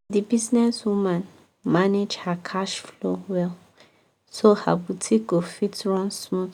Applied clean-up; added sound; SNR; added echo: none; none; none; none.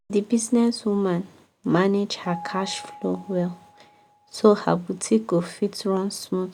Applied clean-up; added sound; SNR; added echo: none; Piano; 19 dB; none.